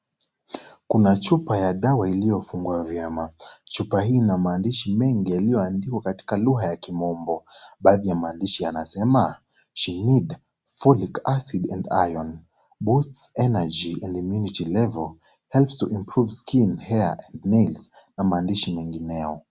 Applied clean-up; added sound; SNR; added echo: none; none; none; none.